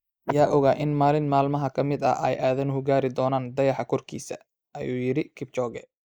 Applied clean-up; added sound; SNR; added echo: neural mask model Resemble Enhance denoiser.